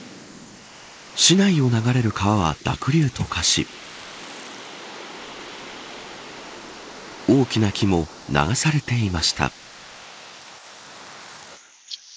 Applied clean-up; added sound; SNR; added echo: neural mask model Resemble Enhance denoiser.